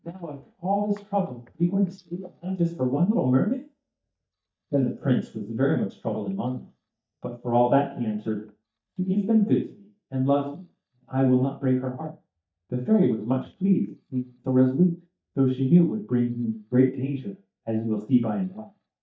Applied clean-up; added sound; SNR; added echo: neural mask model DeepFilterNet 3.